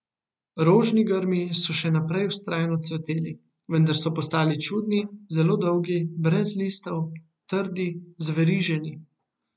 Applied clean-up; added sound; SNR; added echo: none; none; none; none.